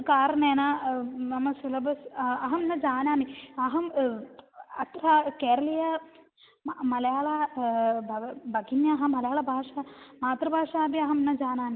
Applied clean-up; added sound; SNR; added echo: none; none; none; none.